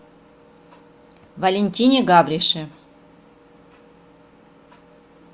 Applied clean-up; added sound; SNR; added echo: none; none; none; none.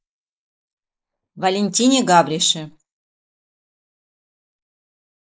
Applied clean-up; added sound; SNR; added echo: neural mask model Resemble Enhance denoiser.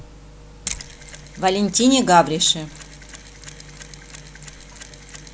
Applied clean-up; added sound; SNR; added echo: none; Mechanisms; 15 dB; none.